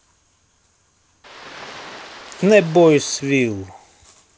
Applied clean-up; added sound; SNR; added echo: none; Ocean; 18 dB; none.